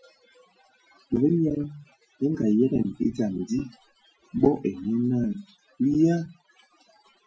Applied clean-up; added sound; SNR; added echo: classical method Wiener filter.